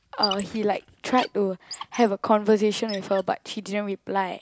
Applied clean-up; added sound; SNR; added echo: none; Squeak; 13 dB; none.